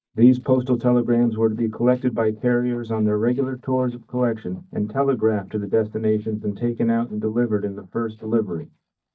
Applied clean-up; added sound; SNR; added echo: neural mask model DeepFilterNet 3.